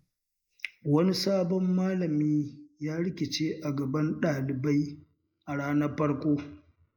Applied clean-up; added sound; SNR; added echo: neural mask model Resemble Enhance denoiser.